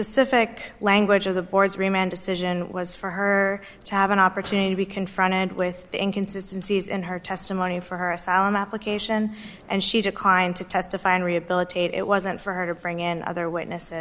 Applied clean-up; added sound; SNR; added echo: none; none; none; none.